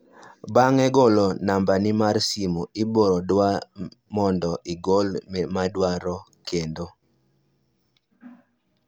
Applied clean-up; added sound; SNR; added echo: none; none; none; none.